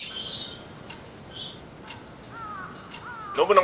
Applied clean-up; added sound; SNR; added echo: none; none; none; none.